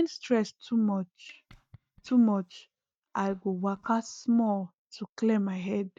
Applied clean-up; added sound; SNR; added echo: neural mask model DeepFilterNet 3.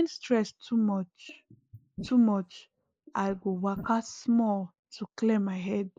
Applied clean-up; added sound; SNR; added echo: neural mask model Resemble Enhance denoiser.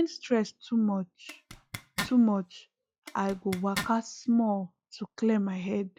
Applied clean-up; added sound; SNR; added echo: classical method log-MMSE.